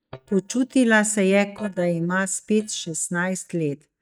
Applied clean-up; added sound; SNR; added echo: neural mask model DeepFilterNet 3.